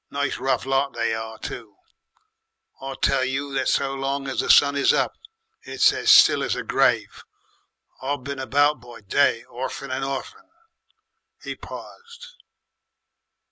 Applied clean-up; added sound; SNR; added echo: none; none; none; none.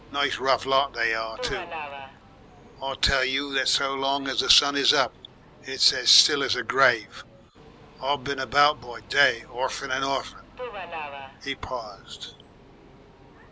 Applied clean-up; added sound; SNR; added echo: none; Subway, metro, underground; 16 dB; none.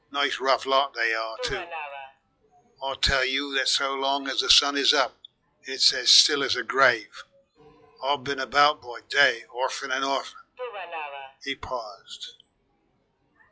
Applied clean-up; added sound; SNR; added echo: classical method log-MMSE.